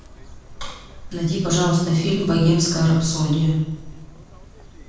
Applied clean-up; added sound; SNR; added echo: none; Chirp, tweet; 16 dB; reverberation time 1.2 s.